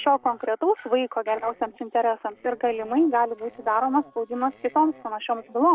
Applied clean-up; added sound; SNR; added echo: neural separator model SepFormer DNS4.